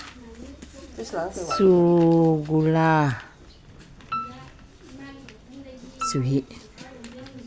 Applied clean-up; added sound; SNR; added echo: none; Piano; 13 dB; none.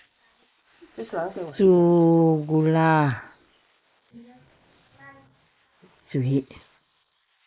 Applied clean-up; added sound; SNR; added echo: neural mask model Resemble Enhance denoiser.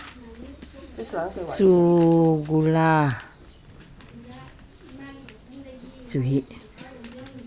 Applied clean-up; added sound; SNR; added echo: none; none; none; none.